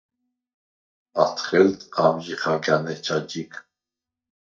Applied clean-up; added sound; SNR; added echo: neural mask model DeepFilterNet 3.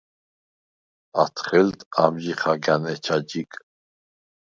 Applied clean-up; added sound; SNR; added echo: none; none; none; none.